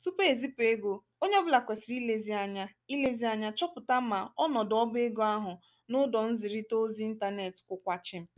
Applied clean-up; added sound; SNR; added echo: none; none; none; none.